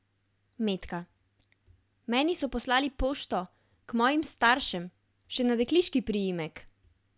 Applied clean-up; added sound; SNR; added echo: none; none; none; none.